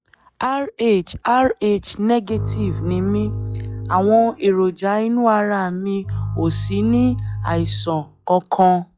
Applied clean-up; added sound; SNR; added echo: classical method log-MMSE.